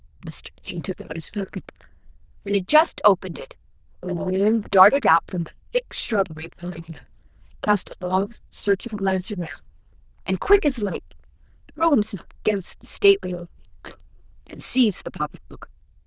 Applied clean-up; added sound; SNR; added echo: neural diffusion model UNIVERSE++.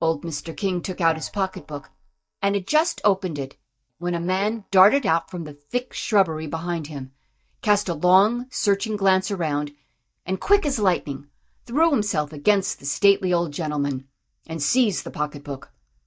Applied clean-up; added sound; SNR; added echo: neural mask model DeepFilterNet 3.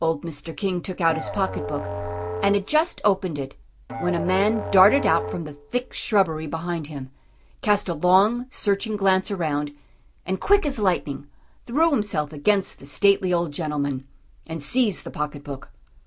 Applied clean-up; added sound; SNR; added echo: none; Musical instrument; 8 dB; none.